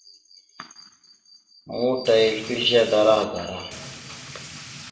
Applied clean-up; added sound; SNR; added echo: none; Rain; 15 dB; reverberation time 1.6 s.